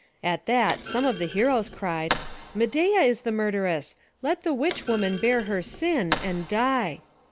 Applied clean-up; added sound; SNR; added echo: none; Thump, thud; 12 dB; none.